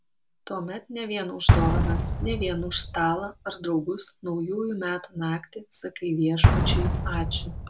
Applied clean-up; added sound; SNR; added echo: none; Explosion; -2 dB; none.